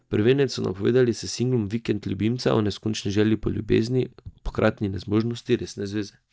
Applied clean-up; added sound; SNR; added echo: neural mask model DeepFilterNet 3.